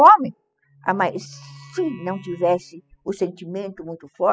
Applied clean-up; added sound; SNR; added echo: classical method spectral subtraction.